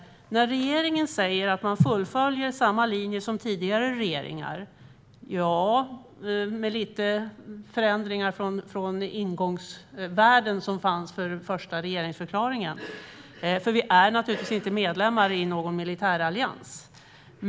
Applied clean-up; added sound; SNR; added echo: none; none; none; none.